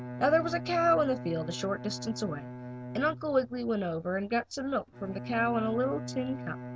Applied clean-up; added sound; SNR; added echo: none; Bowed string instrument; 10 dB; none.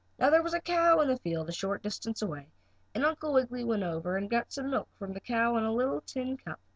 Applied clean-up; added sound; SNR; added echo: none; none; none; none.